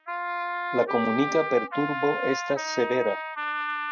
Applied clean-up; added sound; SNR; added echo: classical method spectral subtraction.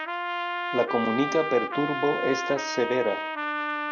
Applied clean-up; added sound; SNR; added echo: none; Trumpet; 3 dB; none.